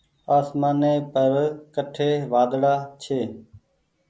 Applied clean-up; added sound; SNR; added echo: none; none; none; none.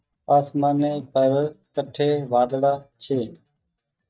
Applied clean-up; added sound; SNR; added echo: neural mask model DeepFilterNet 3.